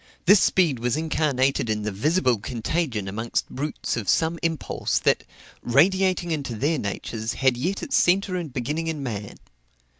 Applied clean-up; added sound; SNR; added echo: none; none; none; none.